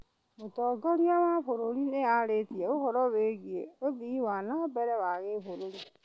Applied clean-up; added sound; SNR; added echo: none; none; none; none.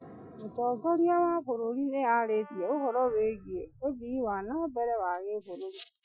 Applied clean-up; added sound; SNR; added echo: classical method Wiener filter.